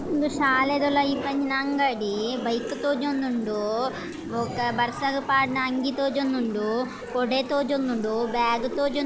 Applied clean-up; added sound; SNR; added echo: none; Rain; 20 dB; none.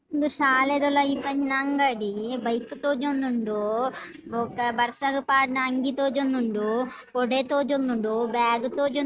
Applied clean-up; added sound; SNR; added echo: neural mask model RNNoise.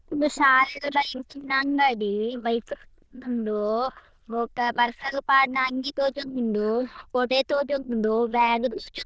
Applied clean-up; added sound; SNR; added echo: neural diffusion model UNIVERSE++.